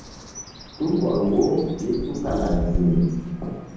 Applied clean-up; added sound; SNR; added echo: none; Bird; 8 dB; reverberation time 1.3 s.